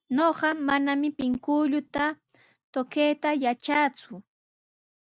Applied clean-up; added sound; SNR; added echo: none; none; none; none.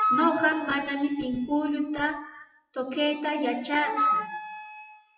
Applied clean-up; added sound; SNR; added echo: classical method WPE with log-MMSE.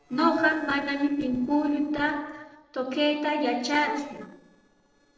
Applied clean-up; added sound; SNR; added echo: neural separator model SepFormer DNS4.